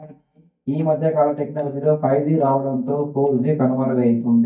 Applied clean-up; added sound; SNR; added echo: neural mask model DeepFilterNet 3.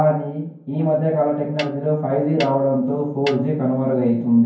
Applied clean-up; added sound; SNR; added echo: none; Snare drum; 16 dB; reverberation time 0.9 s.